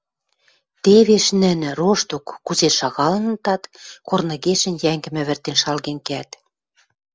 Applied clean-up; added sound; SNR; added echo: none; none; none; none.